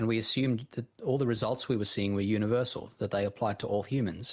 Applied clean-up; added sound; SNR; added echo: none; none; none; none.